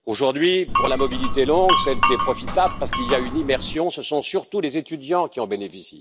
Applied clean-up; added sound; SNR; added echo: none; Glass; 0 dB; none.